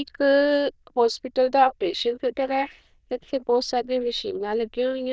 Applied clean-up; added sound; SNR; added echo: neural diffusion model UNIVERSE++.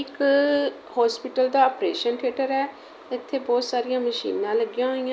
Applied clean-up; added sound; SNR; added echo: none; none; none; none.